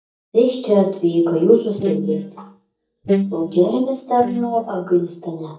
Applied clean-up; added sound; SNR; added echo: neural mask model DeepFilterNet 3.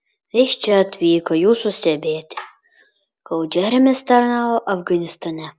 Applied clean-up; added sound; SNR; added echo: none; none; none; none.